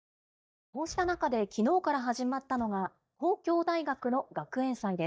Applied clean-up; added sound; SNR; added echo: neural mask model DeepFilterNet 3.